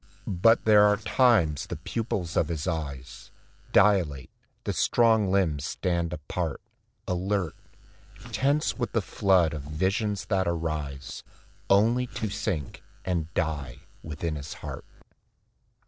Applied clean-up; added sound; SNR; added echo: neural separator model SepFormer DNS4.